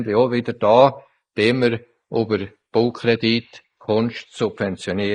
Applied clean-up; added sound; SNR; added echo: neural mask model Resemble Enhance denoiser.